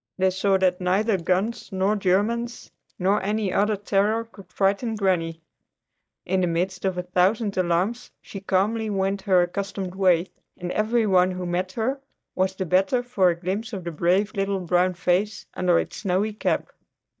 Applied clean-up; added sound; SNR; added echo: neural mask model DeepFilterNet 3.